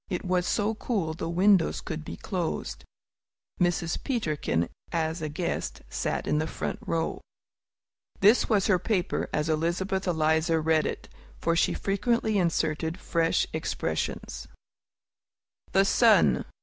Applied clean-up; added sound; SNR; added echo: none; none; none; none.